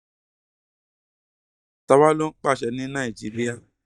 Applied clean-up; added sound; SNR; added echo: neural mask model DeepFilterNet 3.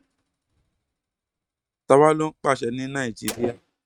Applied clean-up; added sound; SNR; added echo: neural mask model RNNoise.